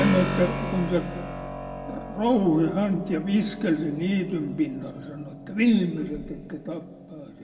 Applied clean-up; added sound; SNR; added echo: none; Keyboard (musical); 8 dB; reverberation time 1.0 s.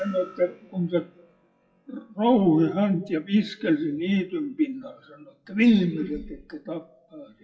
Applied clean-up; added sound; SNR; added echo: classical method WPE with log-MMSE.